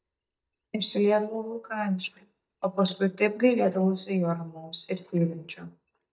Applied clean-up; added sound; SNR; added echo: neural mask model DeepFilterNet 3.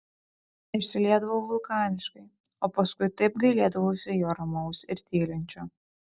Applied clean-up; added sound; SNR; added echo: none; none; none; none.